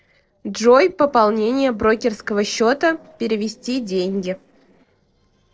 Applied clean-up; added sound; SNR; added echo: neural separator model SepFormer DNS4.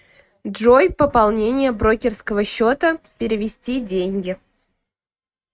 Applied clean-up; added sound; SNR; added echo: neural mask model RNNoise.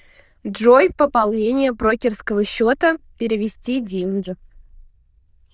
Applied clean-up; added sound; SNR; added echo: neural diffusion model UNIVERSE++.